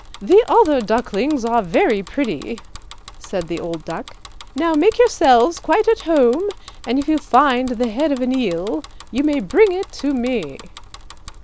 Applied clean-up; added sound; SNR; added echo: none; Bicycle; 18 dB; none.